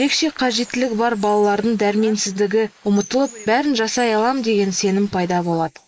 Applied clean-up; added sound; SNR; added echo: neural mask model Resemble Enhance denoiser.